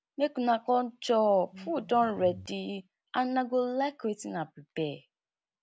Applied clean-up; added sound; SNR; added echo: none; Bass guitar; 18 dB; none.